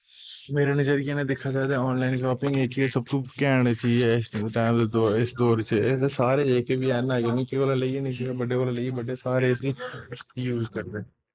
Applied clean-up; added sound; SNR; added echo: neural mask model Resemble Enhance denoiser.